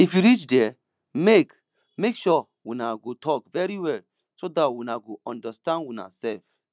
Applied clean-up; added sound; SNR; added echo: none; none; none; none.